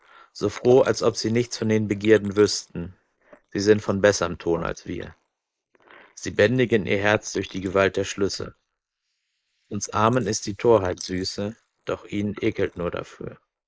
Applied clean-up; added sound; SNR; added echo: neural mask model Resemble Enhance denoiser.